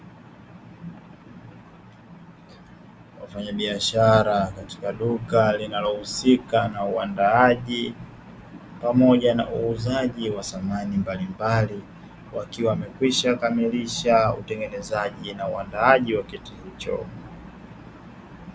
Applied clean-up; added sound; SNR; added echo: none; none; none; none.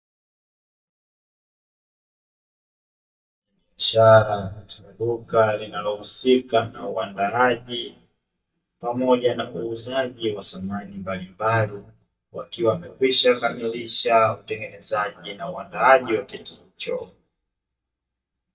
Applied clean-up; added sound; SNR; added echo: neural mask model DeepFilterNet 3.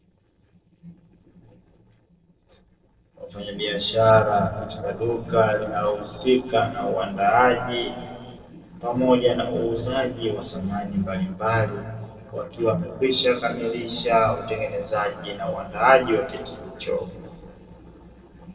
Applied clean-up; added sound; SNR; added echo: neural separator model SepFormer DNS4.